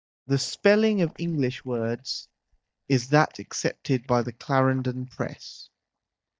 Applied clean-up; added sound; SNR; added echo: neural mask model DeepFilterNet 3.